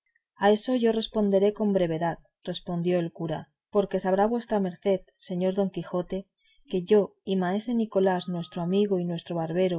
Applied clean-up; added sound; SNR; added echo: none; none; none; none.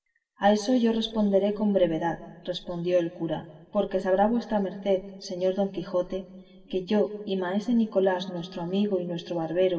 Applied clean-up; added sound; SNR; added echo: none; none; none; reverberation time 1.7 s.